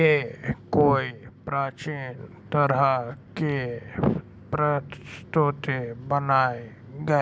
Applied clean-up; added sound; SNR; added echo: none; none; none; none.